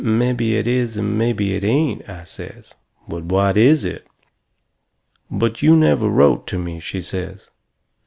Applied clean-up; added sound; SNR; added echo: none; none; none; none.